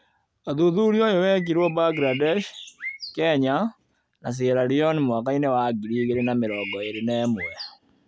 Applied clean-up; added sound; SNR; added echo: none; Bird; 13 dB; none.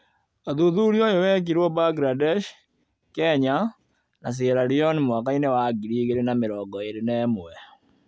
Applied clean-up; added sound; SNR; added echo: none; none; none; none.